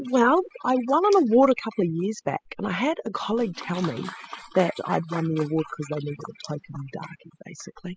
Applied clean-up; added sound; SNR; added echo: classical method spectral subtraction.